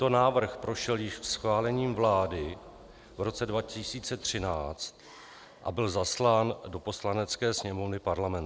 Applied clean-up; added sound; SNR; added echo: none; none; none; none.